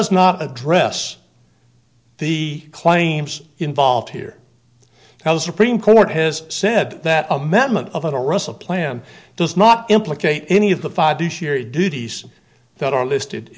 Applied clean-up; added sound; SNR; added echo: none; none; none; none.